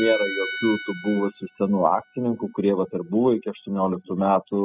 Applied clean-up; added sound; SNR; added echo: classical method spectral subtraction.